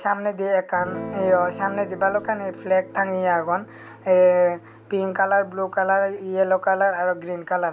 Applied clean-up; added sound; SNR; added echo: none; Guitar; 18 dB; none.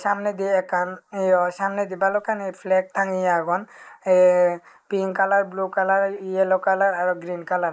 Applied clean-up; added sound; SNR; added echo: neural mask model Resemble Enhance denoiser.